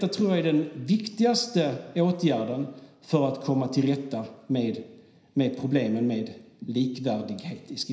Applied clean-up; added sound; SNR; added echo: none; none; none; reverberation time 0.9 s.